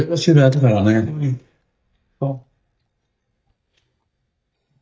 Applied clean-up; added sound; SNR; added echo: neural mask model DeepFilterNet 3.